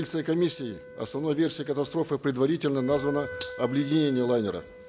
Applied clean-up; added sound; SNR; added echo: none; Wind instrument, woodwind instrument + Gunshot, gunfire; 16 dB; none.